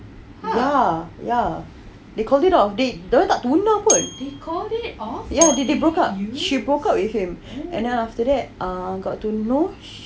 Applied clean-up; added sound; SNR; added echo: none; Bell; 6 dB; none.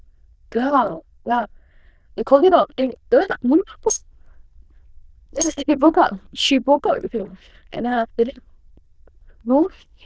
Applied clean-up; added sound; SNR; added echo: neural diffusion model UNIVERSE++.